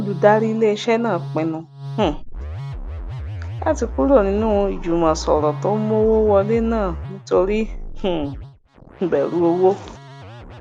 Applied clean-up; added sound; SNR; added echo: none; Musical instrument; 10 dB; none.